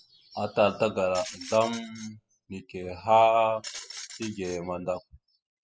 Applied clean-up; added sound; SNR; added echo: classical method spectral subtraction.